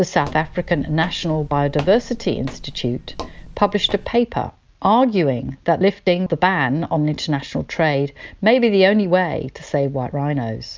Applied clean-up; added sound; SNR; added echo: none; Walk, footsteps; 15 dB; none.